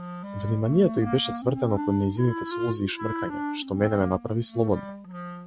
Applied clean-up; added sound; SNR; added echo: neural mask model RNNoise.